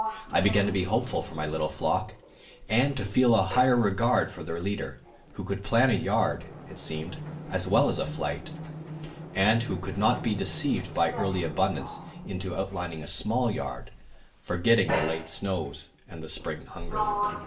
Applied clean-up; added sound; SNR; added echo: none; Sliding door; 10 dB; reverberation time 0.3 s.